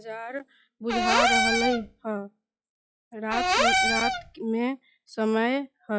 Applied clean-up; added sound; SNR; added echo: classical method log-MMSE.